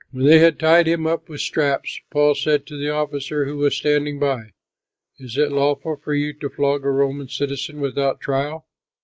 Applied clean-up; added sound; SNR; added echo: neural mask model Resemble Enhance denoiser.